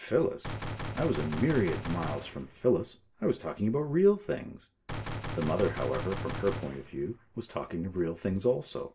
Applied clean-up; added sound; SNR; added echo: none; Gunshot, gunfire; 7 dB; reverberation time 0.2 s.